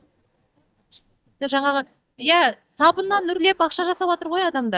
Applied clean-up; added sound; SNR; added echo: neural mask model DeepFilterNet 3.